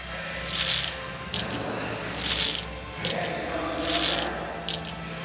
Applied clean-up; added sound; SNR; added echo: none; Coin (dropping); 2 dB; reverberation time 2.2 s.